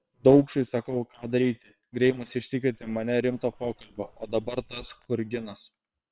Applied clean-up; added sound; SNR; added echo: neural separator model SepFormer WHAM!.